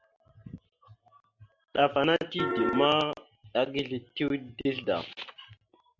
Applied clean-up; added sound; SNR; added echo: none; Piano; -2 dB; none.